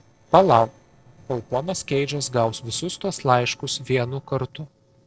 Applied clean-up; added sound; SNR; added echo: neural separator model SepFormer DNS4.